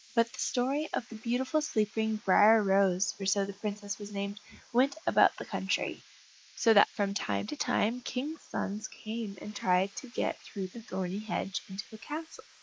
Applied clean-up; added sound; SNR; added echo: neural mask model Resemble Enhance denoiser.